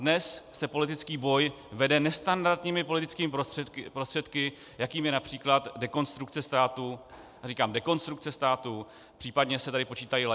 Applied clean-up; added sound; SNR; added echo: none; none; none; none.